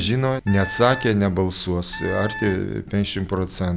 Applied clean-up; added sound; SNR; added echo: none; Wind instrument, woodwind instrument; 13 dB; none.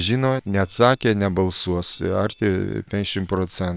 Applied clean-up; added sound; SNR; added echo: neural separator model SepFormer WHAM!.